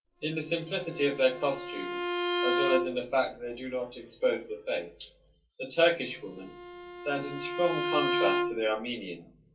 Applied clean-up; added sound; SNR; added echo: none; Bowed string instrument; 2 dB; reverberation time 0.2 s.